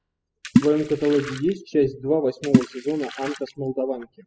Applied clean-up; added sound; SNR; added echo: classical method spectral subtraction.